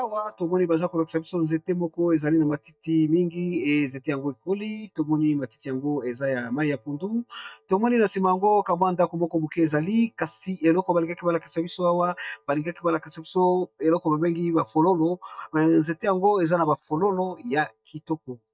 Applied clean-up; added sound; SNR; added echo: neural mask model DeepFilterNet 3.